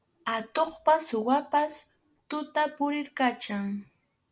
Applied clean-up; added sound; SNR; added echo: none; none; none; none.